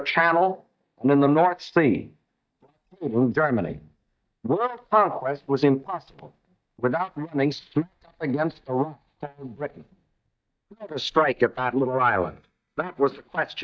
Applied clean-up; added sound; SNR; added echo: neural mask model DeepFilterNet 3.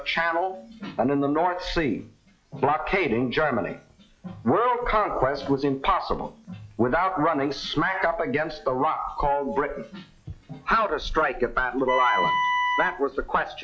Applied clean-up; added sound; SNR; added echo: classical method log-MMSE.